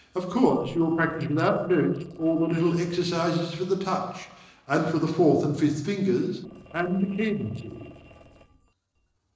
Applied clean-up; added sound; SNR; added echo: neural separator model SepFormer DNS4.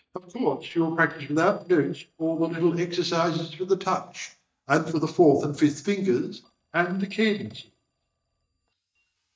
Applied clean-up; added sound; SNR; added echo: neural mask model DeepFilterNet 3.